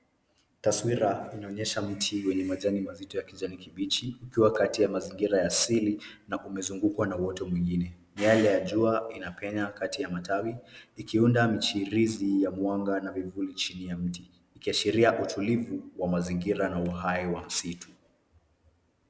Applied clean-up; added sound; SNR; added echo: none; none; none; none.